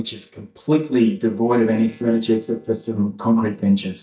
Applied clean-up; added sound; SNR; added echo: neural mask model DeepFilterNet 3.